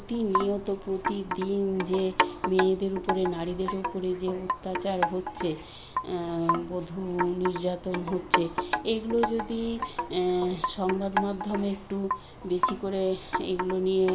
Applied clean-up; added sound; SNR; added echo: none; Wind chime; 4 dB; none.